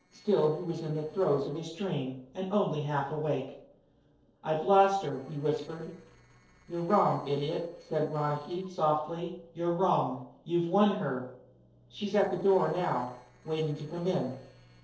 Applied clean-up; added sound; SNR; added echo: neural separator model SepFormer DNS4.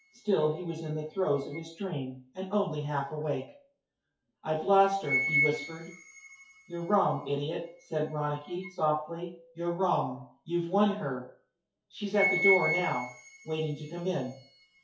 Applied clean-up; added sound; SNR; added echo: classical method WPE with log-MMSE.